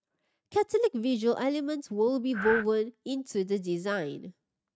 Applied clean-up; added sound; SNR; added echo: neural mask model RNNoise.